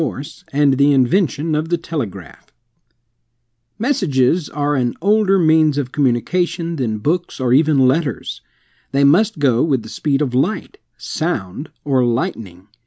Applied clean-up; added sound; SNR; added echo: none; none; none; none.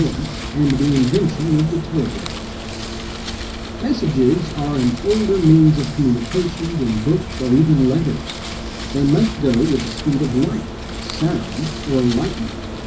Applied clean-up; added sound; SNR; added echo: none; Wind; 9 dB; reverberation time 0.4 s.